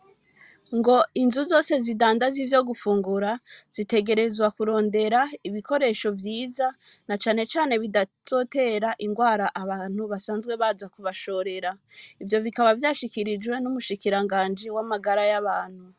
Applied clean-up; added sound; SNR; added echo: none; none; none; none.